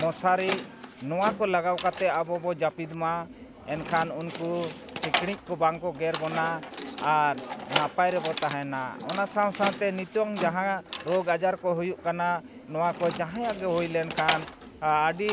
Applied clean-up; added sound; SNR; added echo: none; Keys jangling; 7 dB; none.